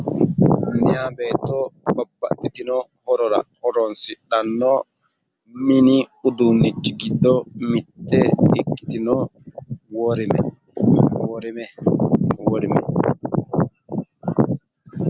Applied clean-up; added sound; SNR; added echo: none; none; none; none.